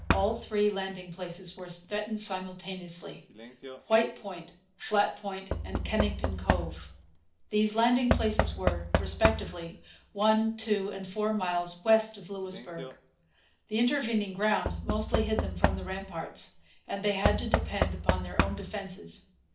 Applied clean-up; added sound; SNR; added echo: none; Knock / Wood; 3 dB; reverberation time 0.4 s.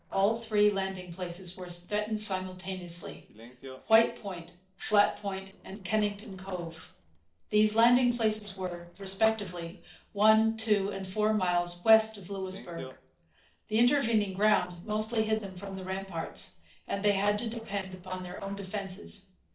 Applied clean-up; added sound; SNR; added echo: neural separator model SepFormer DNS4.